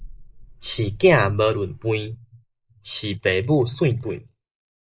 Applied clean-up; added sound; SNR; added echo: neural mask model Resemble Enhance denoiser.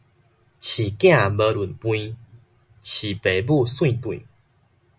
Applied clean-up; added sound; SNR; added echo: none; none; none; none.